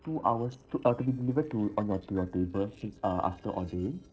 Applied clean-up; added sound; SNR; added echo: neural separator model SepFormer DNS4.